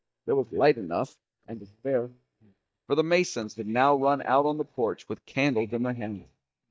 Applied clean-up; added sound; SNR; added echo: neural mask model DeepFilterNet 3.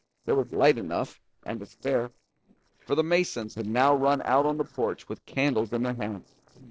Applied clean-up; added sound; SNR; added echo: neural separator model SepFormer DNS4.